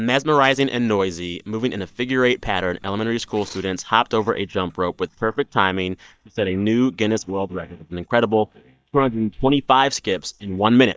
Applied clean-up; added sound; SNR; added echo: neural mask model DeepFilterNet 3.